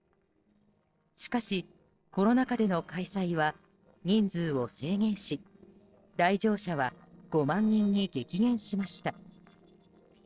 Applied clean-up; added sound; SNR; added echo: neural separator model SepFormer DNS4.